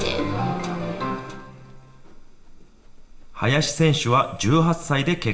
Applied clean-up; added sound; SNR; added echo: none; Livestock, farm animals, working animals; 15 dB; reverberation time 0.9 s.